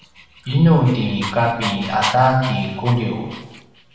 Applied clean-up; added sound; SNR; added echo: none; Dog; 13 dB; reverberation time 0.9 s.